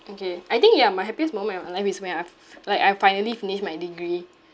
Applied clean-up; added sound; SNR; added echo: none; none; none; none.